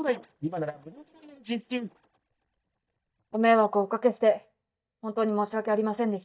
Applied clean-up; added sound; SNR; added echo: neural mask model DeepFilterNet 3.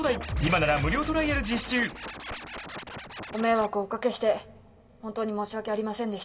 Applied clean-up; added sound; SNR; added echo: none; Scratching (performance technique); 11 dB; reverberation time 1.6 s.